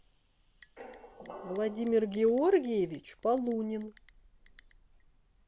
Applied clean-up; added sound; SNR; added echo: none; Squeak + Bell; 2 dB; none.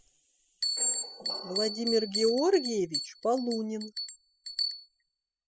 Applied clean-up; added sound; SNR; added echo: classical method spectral subtraction.